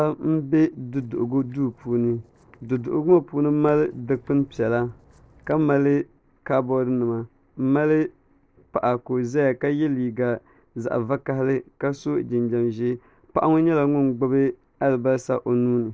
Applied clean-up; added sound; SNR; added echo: neural separator model SepFormer DNS4.